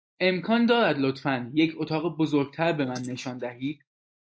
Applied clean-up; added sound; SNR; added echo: neural mask model Resemble Enhance denoiser.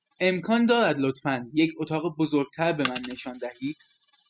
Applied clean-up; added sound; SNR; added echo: classical method spectral subtraction.